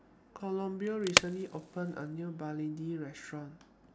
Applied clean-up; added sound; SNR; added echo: none; Wood; -5 dB; none.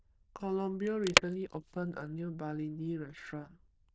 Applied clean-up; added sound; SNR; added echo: neural diffusion model UNIVERSE++.